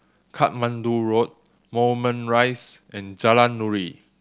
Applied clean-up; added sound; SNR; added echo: none; none; none; none.